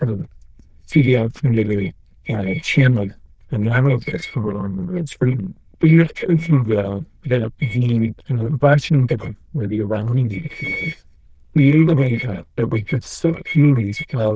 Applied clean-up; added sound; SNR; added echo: neural diffusion model UNIVERSE++.